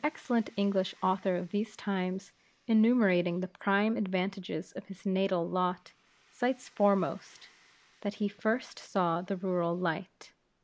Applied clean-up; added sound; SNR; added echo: neural mask model Resemble Enhance denoiser.